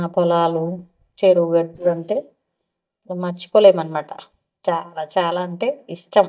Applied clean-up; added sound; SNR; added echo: neural mask model DeepFilterNet 3.